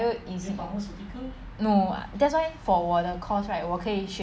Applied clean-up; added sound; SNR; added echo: none; none; none; none.